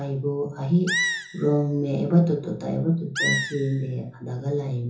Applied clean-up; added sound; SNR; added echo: none; Animal; 5 dB; reverberation time 0.6 s.